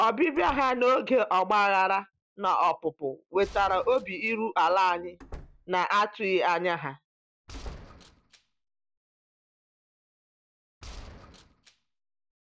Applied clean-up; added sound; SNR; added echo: none; Gunshot, gunfire + Slam; 19 dB; none.